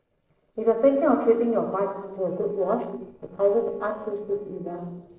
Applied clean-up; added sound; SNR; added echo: neural separator model SepFormer DNS4.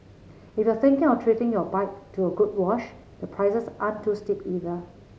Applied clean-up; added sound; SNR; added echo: none; none; none; none.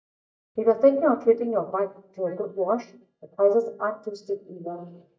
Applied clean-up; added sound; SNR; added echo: neural mask model DeepFilterNet 3.